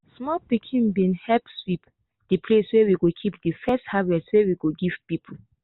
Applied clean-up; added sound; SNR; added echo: none; none; none; none.